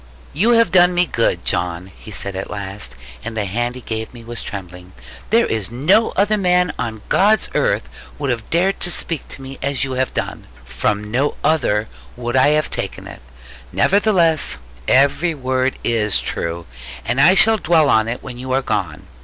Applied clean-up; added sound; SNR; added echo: none; none; none; none.